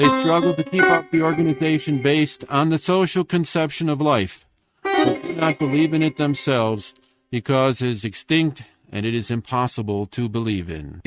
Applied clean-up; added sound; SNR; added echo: neural mask model RNNoise.